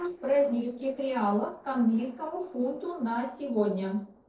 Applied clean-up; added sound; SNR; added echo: neural separator model SepFormer DNS4.